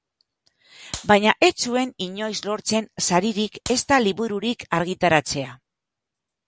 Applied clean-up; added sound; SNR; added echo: none; Clapping; 15 dB; none.